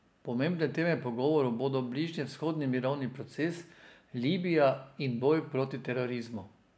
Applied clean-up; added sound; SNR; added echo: none; none; none; none.